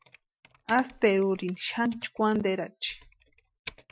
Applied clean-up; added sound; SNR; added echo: classical method Wiener filter.